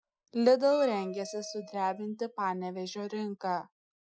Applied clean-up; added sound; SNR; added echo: classical method Wiener filter.